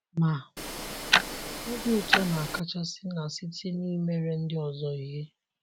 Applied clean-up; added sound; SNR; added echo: none; Tick-tock; -2 dB; none.